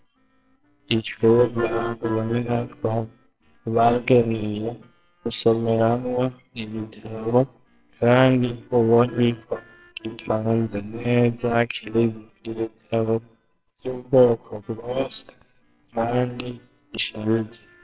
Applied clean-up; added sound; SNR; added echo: neural separator model SepFormer WHAMR!.